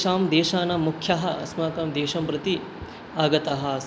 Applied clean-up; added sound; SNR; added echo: none; none; none; none.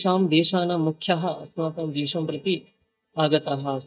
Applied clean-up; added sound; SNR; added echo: neural mask model DeepFilterNet 3.